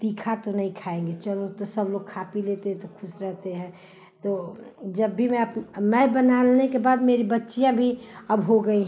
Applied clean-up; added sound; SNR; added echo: none; none; none; none.